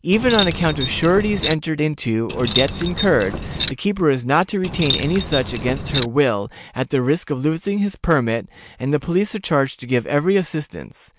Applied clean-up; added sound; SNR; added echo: none; Keys jangling; 5 dB; none.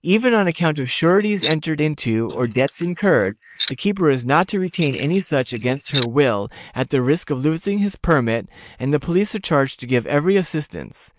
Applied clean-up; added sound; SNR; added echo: neural mask model Resemble Enhance denoiser.